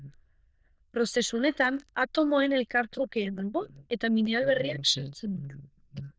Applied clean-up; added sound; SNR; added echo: neural diffusion model UNIVERSE++.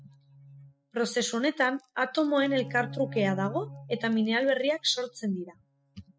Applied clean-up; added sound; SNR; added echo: classical method spectral subtraction.